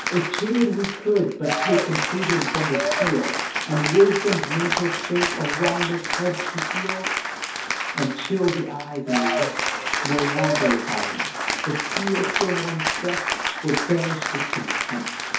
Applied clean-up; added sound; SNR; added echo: none; Applause / Cheering; 1 dB; reverberation time 0.6 s.